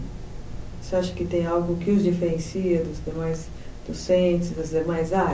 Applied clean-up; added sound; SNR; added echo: none; none; none; none.